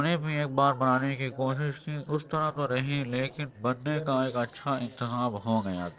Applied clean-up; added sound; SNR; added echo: neural separator model SepFormer DNS4.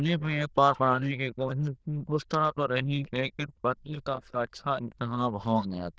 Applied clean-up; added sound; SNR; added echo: neural diffusion model UNIVERSE++.